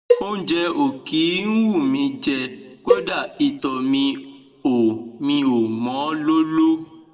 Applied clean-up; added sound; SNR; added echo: none; Cowbell; 4 dB; reverberation time 1.4 s.